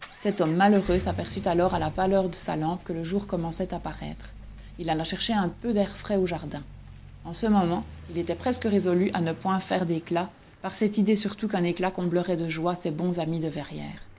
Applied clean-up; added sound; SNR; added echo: none; Accelerating, revving, vroom; 16 dB; none.